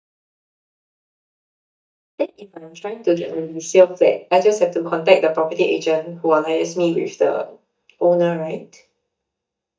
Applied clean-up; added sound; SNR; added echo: neural mask model DeepFilterNet 3.